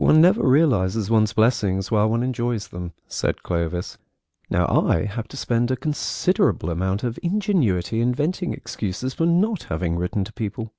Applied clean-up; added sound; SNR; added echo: none; none; none; none.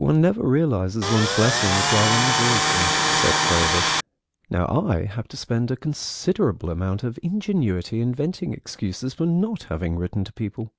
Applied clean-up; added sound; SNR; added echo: none; Tools; -3 dB; none.